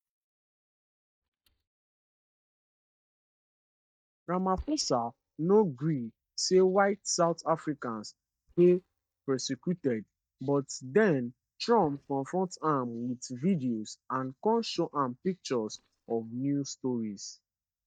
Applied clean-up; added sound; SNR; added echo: neural mask model DeepFilterNet 3.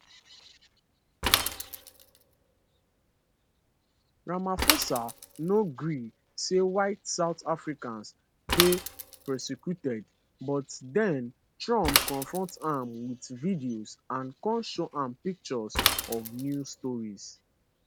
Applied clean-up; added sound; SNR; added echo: none; Mechanisms / Bicycle; 3 dB; none.